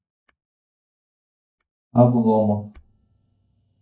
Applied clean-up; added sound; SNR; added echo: neural mask model DeepFilterNet 3.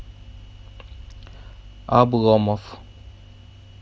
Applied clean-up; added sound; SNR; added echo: none; none; none; none.